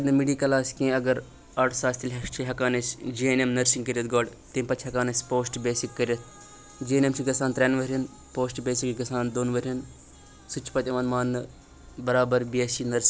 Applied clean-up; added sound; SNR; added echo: none; none; none; none.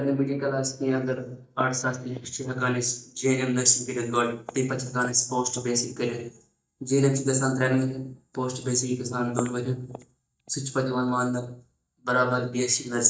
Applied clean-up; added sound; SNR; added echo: neural mask model DeepFilterNet 3.